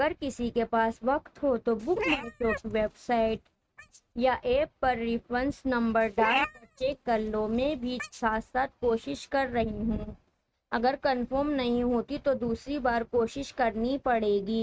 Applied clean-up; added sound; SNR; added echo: neural mask model RNNoise.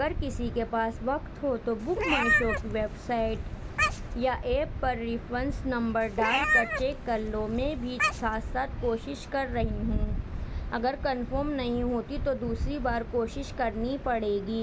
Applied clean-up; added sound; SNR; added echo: none; Meow; 1 dB; none.